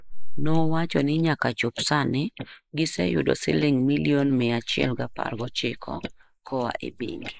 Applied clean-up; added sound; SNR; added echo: neural mask model Resemble Enhance denoiser.